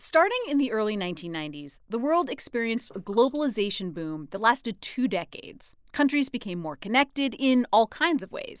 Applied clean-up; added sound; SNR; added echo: neural mask model Resemble Enhance denoiser.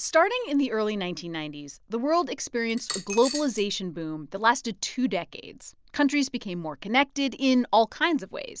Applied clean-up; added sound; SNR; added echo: none; Coin (dropping); 10 dB; none.